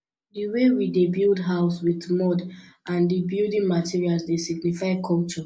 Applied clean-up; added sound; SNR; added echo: none; none; none; none.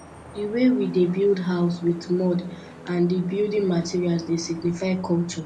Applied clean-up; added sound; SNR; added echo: none; Traffic noise, roadway noise / Vehicle horn, car horn, honking; 18 dB; none.